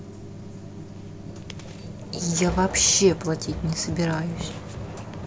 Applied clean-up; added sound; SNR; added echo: none; none; none; none.